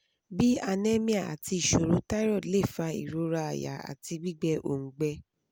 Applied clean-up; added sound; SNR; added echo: none; none; none; none.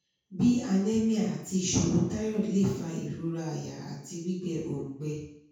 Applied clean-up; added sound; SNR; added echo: none; none; none; reverberation time 0.6 s.